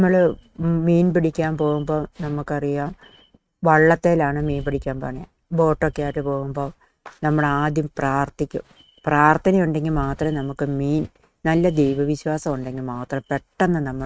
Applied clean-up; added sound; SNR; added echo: neural mask model RNNoise.